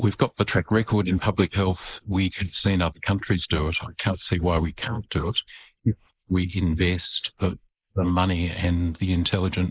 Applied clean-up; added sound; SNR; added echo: neural mask model Resemble Enhance denoiser.